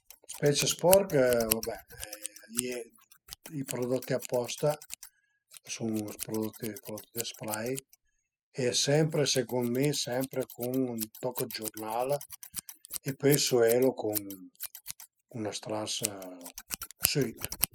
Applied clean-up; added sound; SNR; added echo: classical method spectral subtraction.